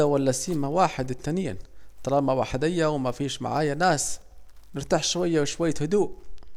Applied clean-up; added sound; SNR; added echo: none; Chirp, tweet; 11 dB; none.